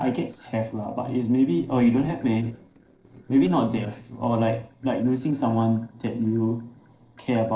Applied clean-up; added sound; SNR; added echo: neural separator model SepFormer DNS4.